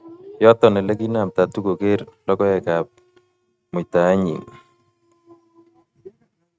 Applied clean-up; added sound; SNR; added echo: neural mask model RNNoise.